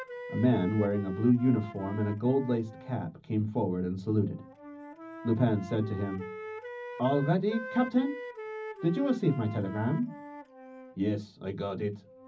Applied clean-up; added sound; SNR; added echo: none; Wind instrument, woodwind instrument; 13 dB; reverberation time 0.4 s.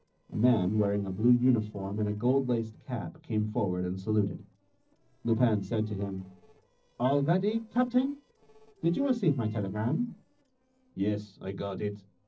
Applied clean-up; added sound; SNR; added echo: neural separator model SepFormer DNS4.